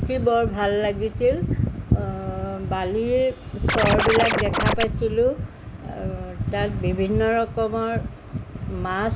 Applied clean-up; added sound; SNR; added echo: none; Scratching (performance technique); -1 dB; none.